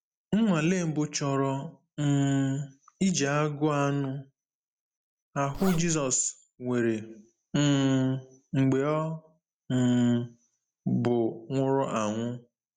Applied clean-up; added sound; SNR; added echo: none; Zipper (clothing); 8 dB; none.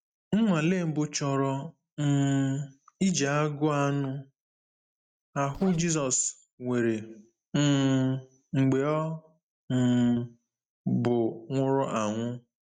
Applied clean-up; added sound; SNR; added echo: neural mask model RNNoise.